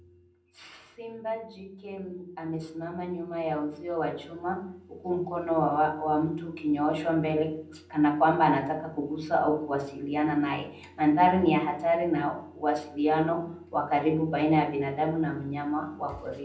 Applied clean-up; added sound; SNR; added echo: none; none; none; reverberation time 0.6 s.